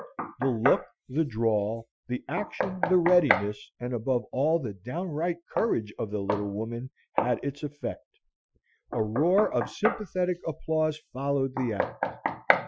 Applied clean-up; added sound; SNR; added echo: classical method Wiener filter.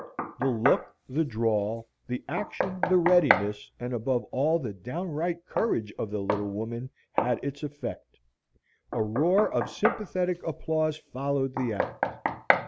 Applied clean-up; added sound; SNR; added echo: none; Knock; 5 dB; none.